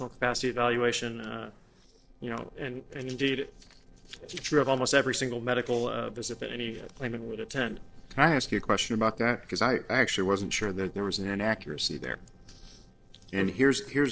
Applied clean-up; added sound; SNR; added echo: neural separator model SepFormer DNS4.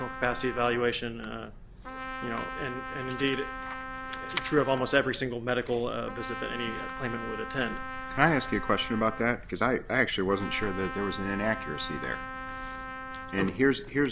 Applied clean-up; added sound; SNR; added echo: none; Trumpet; 10 dB; none.